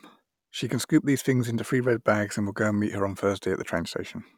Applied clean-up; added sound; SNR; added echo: none; none; none; none.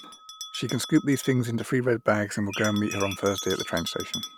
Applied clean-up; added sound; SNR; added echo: none; Bird + Bell; 12 dB; none.